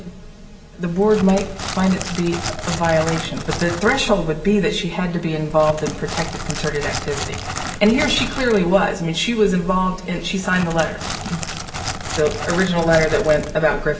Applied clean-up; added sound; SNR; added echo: none; Crackle; 9 dB; reverberation time 2.0 s.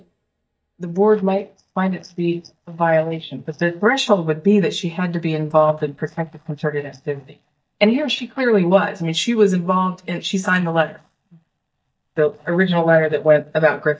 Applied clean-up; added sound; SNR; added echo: neural mask model DeepFilterNet 3.